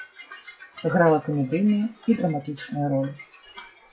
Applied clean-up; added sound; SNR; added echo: classical method log-MMSE.